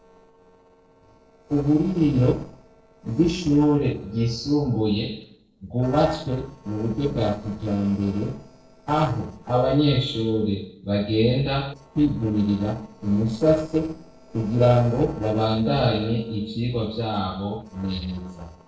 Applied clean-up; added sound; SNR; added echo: neural separator model SepFormer DNS4.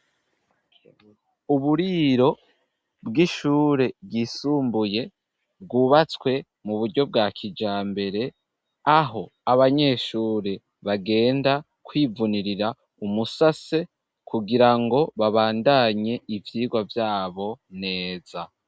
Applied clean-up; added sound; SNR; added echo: none; none; none; none.